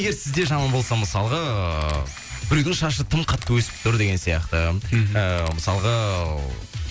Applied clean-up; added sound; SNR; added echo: none; Camera; 19 dB; none.